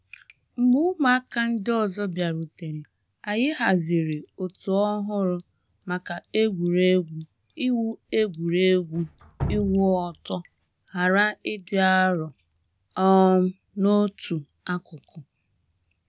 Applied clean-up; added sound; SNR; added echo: none; Drip; 19 dB; none.